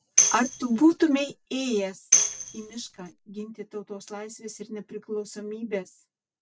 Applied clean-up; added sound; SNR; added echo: none; Tambourine; -2 dB; none.